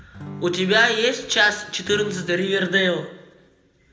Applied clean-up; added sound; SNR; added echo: none; Acoustic guitar / Strum; 17 dB; reverberation time 0.7 s.